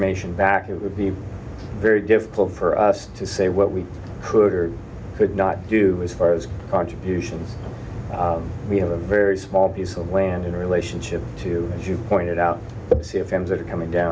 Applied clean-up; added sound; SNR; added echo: none; none; none; none.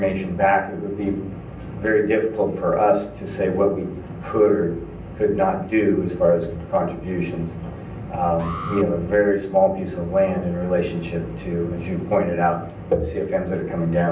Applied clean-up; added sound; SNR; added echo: none; Alarm; 15 dB; reverberation time 0.6 s.